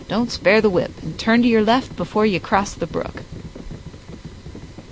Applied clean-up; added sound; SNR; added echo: none; Livestock, farm animals, working animals; 15 dB; none.